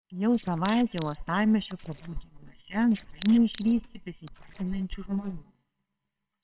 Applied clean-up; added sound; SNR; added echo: neural separator model SepFormer WHAMR!.